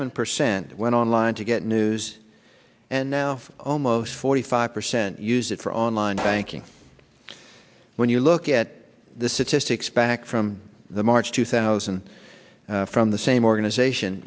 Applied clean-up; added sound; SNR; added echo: none; Explosion; 12 dB; none.